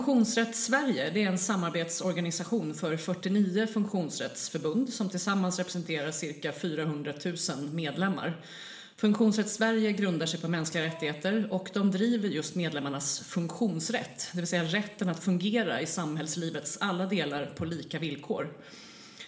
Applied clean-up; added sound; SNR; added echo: none; Wind instrument, woodwind instrument; 19 dB; reverberation time 0.9 s.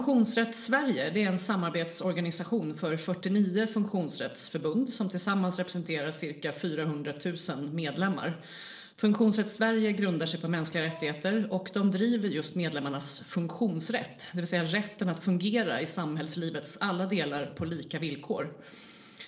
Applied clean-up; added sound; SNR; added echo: neural separator model SepFormer DNS4.